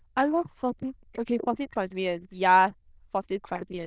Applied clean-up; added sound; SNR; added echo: neural diffusion model UNIVERSE++.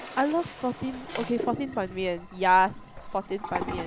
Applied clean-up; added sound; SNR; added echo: none; Toilet flush; 10 dB; none.